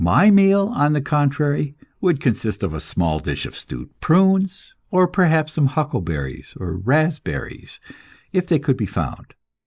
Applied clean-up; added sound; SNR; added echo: neural mask model Resemble Enhance denoiser.